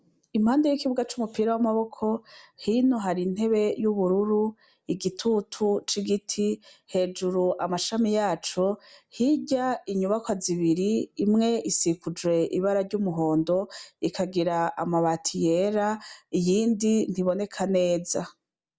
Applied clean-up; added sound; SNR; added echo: none; none; none; none.